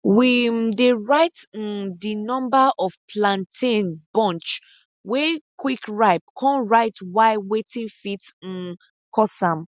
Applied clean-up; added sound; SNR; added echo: none; none; none; none.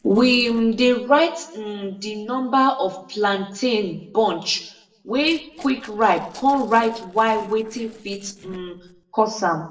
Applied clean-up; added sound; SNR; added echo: neural separator model SepFormer DNS4.